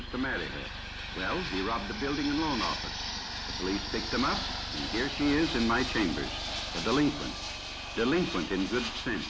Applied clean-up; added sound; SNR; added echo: none; Fixed-wing aircraft, airplane; 6 dB; none.